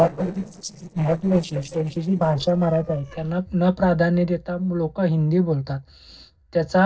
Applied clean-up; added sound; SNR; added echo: neural separator model SepFormer DNS4.